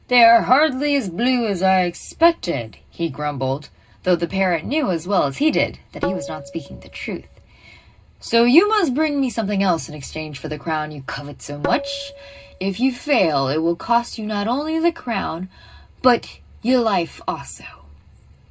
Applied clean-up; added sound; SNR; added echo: none; Tabla; 10 dB; reverberation time 0.2 s.